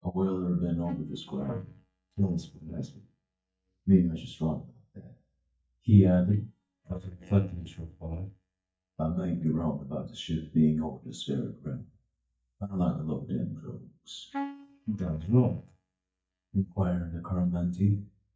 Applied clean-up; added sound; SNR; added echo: neural mask model DeepFilterNet 3.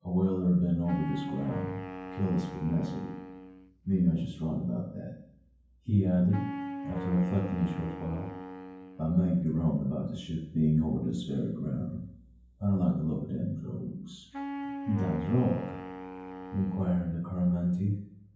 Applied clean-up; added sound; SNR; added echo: none; Wind instrument, woodwind instrument; 10 dB; reverberation time 0.9 s.